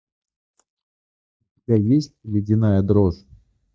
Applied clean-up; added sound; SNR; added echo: neural mask model DeepFilterNet 3.